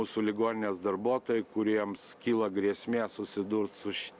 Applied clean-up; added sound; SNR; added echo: none; none; none; none.